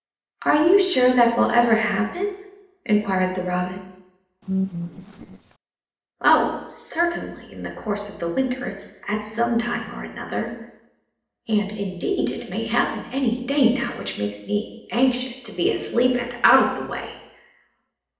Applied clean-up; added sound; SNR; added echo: neural separator model SepFormer DNS4.